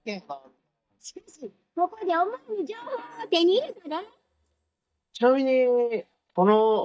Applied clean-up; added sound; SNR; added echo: neural mask model DeepFilterNet 3.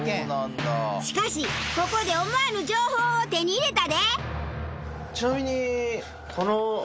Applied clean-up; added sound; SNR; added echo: none; none; none; none.